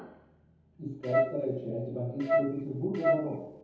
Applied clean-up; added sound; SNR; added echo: none; Wind instrument, woodwind instrument; -4 dB; reverberation time 1.0 s.